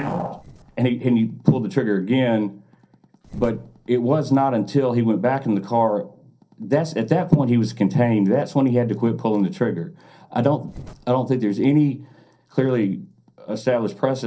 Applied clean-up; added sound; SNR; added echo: neural separator model SepFormer DNS4.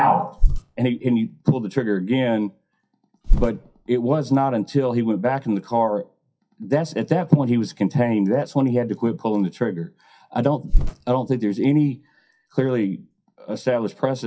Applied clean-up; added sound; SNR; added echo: classical method WPE with log-MMSE.